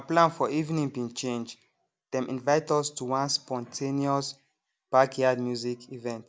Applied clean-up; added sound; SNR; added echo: none; none; none; none.